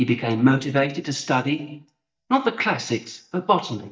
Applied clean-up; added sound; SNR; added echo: neural mask model DeepFilterNet 3.